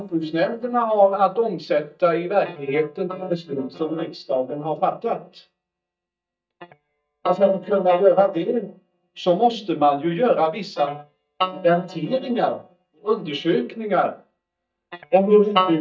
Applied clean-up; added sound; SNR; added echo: neural mask model DeepFilterNet 3.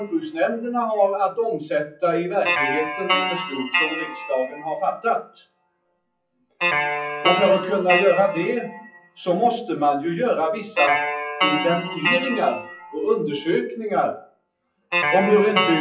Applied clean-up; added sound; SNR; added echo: classical method WPE with log-MMSE.